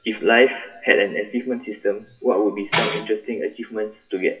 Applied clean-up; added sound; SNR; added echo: classical method WPE with log-MMSE.